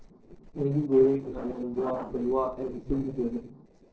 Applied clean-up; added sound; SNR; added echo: neural separator model SepFormer DNS4.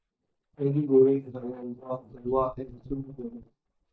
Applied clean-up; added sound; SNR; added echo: neural mask model DeepFilterNet 3.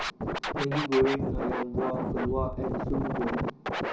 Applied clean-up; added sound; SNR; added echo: none; Scratching (performance technique); 0 dB; reverberation time 0.5 s.